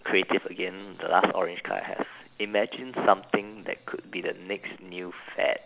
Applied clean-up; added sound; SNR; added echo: none; none; none; none.